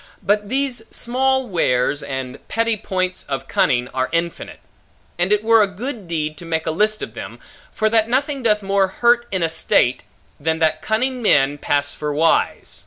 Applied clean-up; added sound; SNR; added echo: none; none; none; none.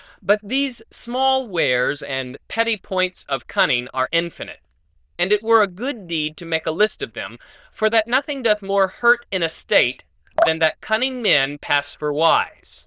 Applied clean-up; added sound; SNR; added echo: neural diffusion model UNIVERSE++.